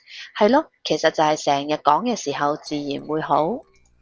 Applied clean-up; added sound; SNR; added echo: neural separator model SepFormer DNS4.